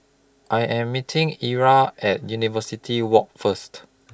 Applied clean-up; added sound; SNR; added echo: none; none; none; none.